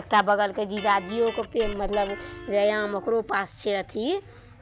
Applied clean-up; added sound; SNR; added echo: none; Electric guitar + Squeak; 13 dB; none.